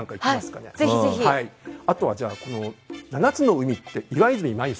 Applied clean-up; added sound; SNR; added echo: none; none; none; none.